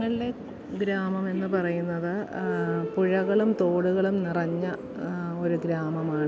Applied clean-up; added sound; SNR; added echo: none; none; none; none.